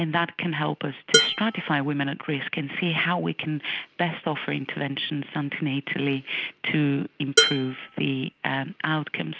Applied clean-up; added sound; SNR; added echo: none; Dishes, pots, and pans; -2 dB; none.